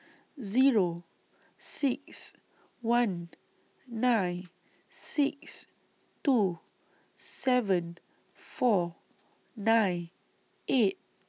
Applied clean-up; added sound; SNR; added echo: none; none; none; none.